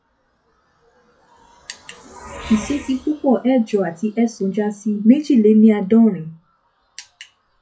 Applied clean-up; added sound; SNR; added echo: classical method WPE with log-MMSE.